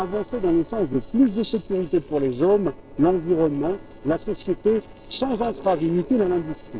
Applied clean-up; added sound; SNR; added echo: neural separator model SepFormer DNS4.